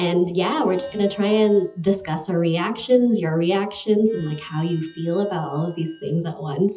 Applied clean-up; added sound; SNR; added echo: classical method WPE with log-MMSE.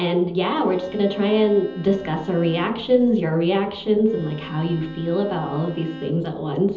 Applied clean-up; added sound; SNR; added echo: none; Bowed string instrument; 19 dB; reverberation time 1.2 s.